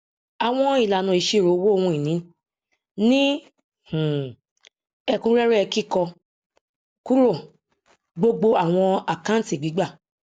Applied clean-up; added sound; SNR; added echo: none; none; none; none.